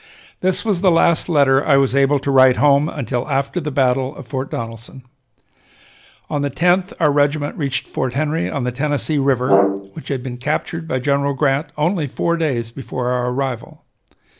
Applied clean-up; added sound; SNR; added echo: none; Brass instrument; 2 dB; none.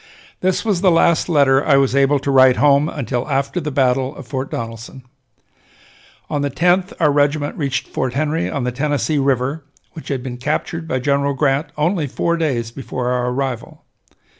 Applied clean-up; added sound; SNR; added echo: none; none; none; none.